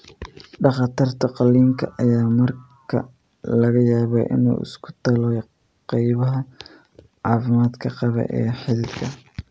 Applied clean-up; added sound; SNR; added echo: none; none; none; none.